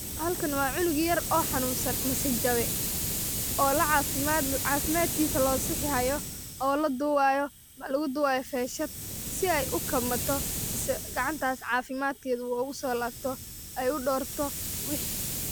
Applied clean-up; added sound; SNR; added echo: none; Hiss; 4 dB; none.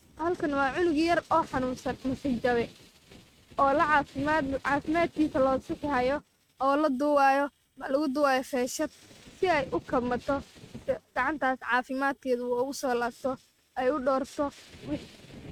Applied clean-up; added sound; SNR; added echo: neural mask model RNNoise.